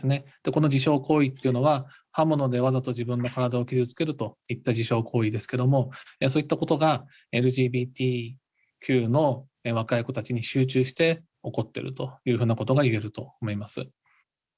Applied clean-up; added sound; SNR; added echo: none; none; none; none.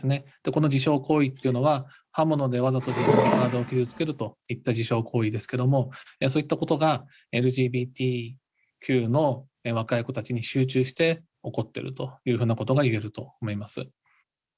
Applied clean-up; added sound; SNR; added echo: none; Wood; 0 dB; none.